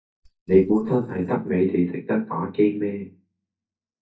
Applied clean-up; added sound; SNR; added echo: neural mask model DeepFilterNet 3.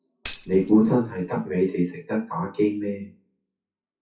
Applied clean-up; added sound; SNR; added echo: classical method WPE with log-MMSE.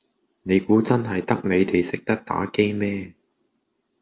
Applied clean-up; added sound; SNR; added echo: none; none; none; none.